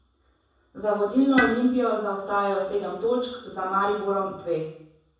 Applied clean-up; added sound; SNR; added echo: none; Tools; 10 dB; reverberation time 0.7 s.